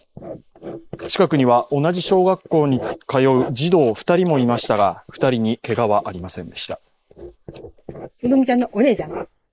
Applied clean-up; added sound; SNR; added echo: neural mask model Resemble Enhance denoiser.